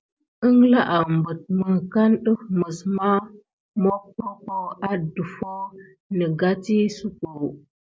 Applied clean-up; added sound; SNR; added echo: none; none; none; none.